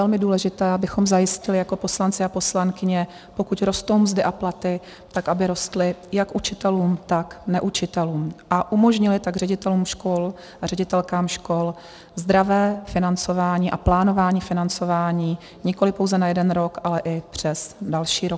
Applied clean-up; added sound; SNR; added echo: none; none; none; none.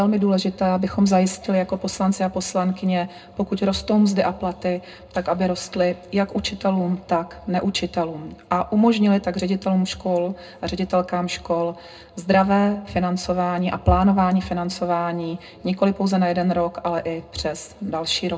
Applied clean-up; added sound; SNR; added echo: none; none; none; reverberation time 0.2 s.